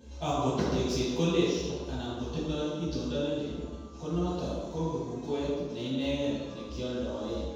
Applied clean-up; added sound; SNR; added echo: none; none; none; reverberation time 1.2 s.